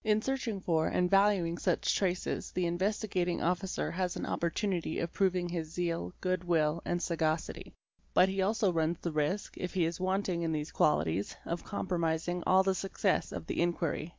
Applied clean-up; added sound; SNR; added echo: none; none; none; none.